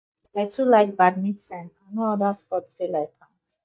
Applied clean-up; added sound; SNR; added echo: neural mask model DeepFilterNet 3.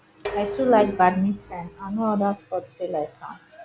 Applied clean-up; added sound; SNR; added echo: none; Dishes, pots, and pans; 13 dB; none.